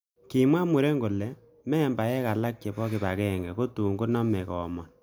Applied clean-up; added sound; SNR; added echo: none; none; none; none.